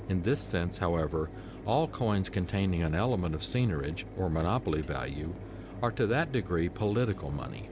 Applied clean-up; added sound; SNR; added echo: none; Mechanisms; 12 dB; none.